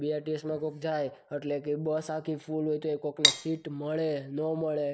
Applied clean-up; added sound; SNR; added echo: none; Cutlery, silverware; -4 dB; none.